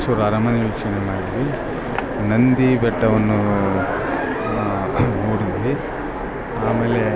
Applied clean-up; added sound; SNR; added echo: none; Train; 3 dB; none.